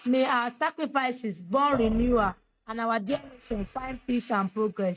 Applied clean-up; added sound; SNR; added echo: neural mask model RNNoise.